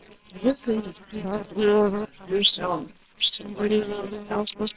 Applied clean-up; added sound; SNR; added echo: neural separator model SepFormer WHAMR!.